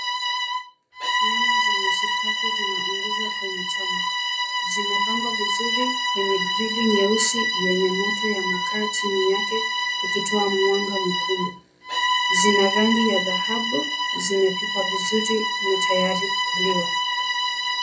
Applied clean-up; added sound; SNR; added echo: none; Bowed string instrument; -3 dB; reverberation time 0.3 s.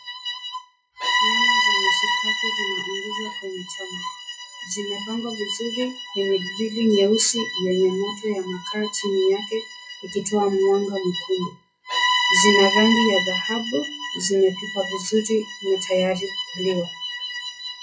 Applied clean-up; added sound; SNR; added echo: classical method WPE with log-MMSE.